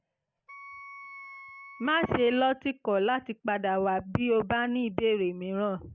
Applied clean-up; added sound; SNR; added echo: none; Wind instrument, woodwind instrument; 18 dB; none.